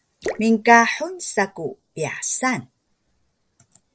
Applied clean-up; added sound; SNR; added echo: neural separator model SepFormer DNS4.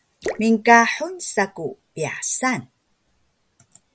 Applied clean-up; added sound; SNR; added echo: none; Drip / Splash, splatter; 14 dB; none.